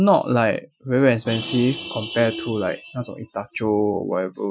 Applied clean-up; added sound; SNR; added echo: classical method Wiener filter.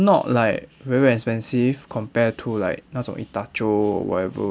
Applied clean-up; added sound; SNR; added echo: none; none; none; none.